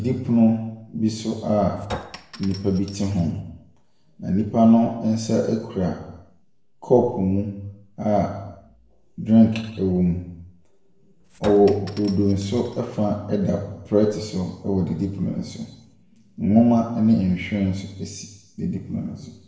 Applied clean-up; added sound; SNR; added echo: none; Chink, clink; 15 dB; reverberation time 0.8 s.